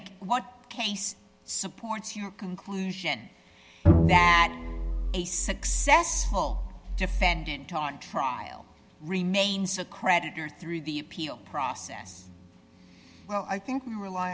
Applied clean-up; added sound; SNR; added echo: none; Bowed string instrument; -3 dB; none.